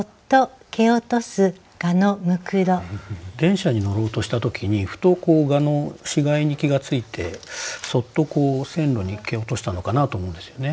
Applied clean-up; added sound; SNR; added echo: none; none; none; none.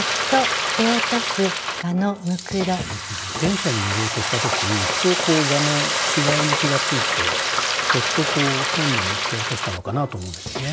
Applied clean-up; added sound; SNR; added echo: none; Frying (food); -1 dB; none.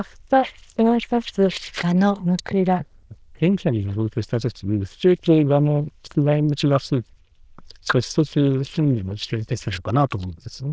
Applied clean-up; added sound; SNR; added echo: neural diffusion model UNIVERSE++.